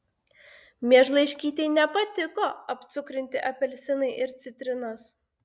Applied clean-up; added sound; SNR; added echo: none; none; none; none.